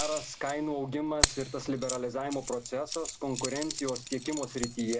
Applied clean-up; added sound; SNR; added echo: none; Keys jangling; 4 dB; none.